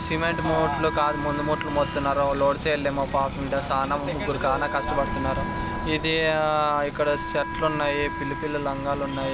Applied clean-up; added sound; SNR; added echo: none; Wind instrument, woodwind instrument; 10 dB; none.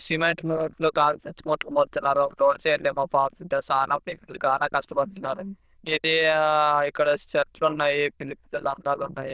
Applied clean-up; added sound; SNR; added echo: neural diffusion model UNIVERSE++.